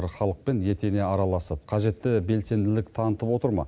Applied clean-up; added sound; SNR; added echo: none; none; none; none.